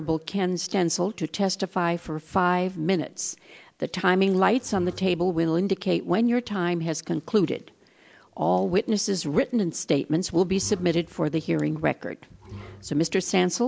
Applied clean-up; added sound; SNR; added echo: none; Bowed string instrument; 19 dB; none.